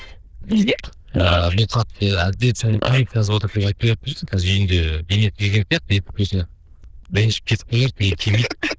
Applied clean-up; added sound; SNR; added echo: neural diffusion model UNIVERSE++.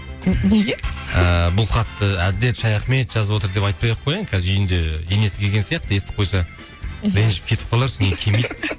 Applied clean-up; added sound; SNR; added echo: none; none; none; none.